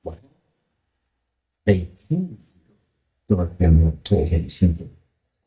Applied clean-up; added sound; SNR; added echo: neural mask model DeepFilterNet 3.